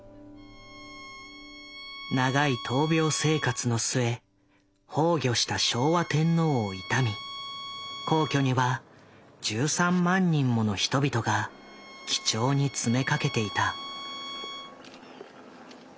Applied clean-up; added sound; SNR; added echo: none; Bowed string instrument; 13 dB; none.